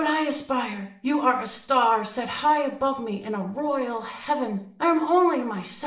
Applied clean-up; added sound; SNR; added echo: none; none; none; reverberation time 0.6 s.